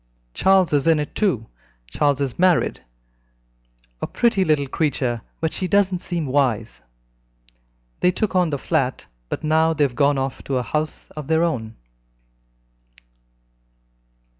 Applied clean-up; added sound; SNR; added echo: none; none; none; none.